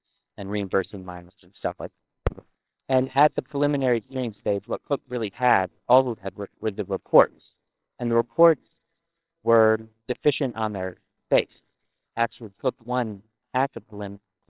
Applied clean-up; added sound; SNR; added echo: neural separator model SepFormer WHAMR!.